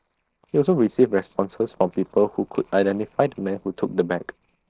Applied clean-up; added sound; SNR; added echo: neural separator model SepFormer DNS4.